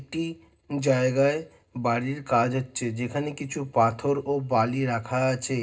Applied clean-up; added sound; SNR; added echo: none; none; none; reverberation time 0.2 s.